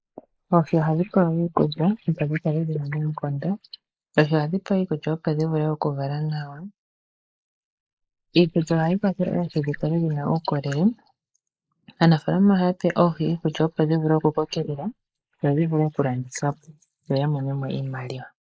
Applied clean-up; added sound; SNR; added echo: neural mask model Resemble Enhance denoiser.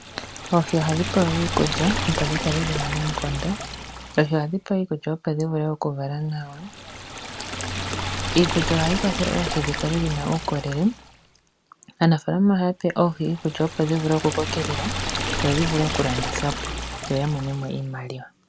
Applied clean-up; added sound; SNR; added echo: none; Liquid; 6 dB; none.